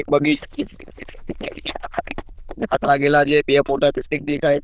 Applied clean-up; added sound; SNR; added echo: neural diffusion model UNIVERSE++.